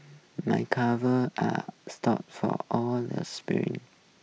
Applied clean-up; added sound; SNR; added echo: none; none; none; none.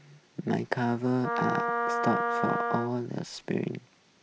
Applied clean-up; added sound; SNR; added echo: none; Wind instrument, woodwind instrument; 0 dB; none.